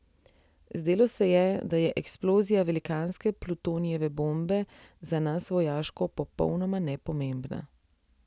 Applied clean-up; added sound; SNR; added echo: none; none; none; none.